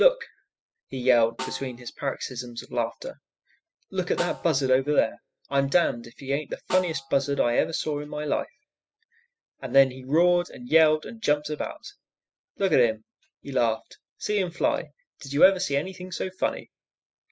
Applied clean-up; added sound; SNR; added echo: classical method spectral subtraction.